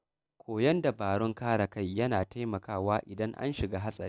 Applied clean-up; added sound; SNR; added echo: none; none; none; none.